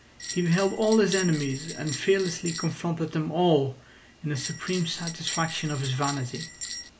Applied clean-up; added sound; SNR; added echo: none; Bell; 10 dB; none.